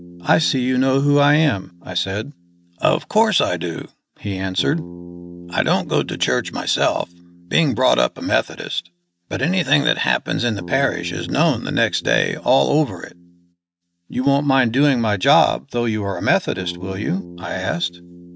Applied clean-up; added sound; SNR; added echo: neural mask model RNNoise.